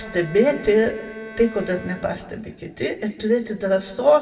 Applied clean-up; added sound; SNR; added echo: none; Bowed string instrument; 20 dB; reverberation time 1.3 s.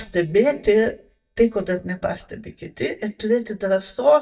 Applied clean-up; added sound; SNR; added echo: neural mask model DeepFilterNet 3.